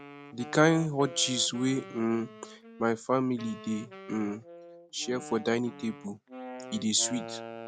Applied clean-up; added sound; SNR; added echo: none; Wind instrument, woodwind instrument; 14 dB; none.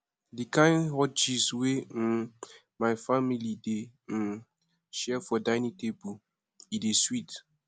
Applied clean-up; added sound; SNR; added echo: none; none; none; none.